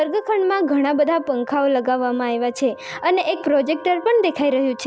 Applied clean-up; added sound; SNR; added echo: none; Wind instrument, woodwind instrument; 19 dB; none.